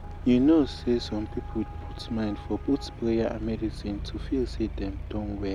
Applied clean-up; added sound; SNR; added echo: none; Traffic noise, roadway noise; 9 dB; none.